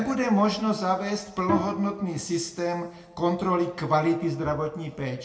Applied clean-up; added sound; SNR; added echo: none; Bowed string instrument; 10 dB; reverberation time 0.6 s.